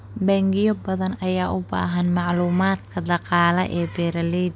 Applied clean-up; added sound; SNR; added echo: none; none; none; none.